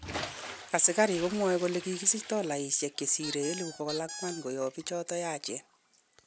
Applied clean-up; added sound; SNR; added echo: none; Bathtub (filling or washing) / Splash, splatter + Squeak; 13 dB; none.